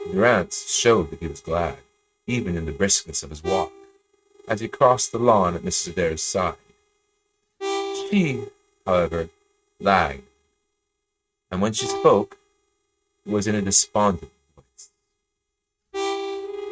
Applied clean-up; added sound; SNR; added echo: neural mask model RNNoise.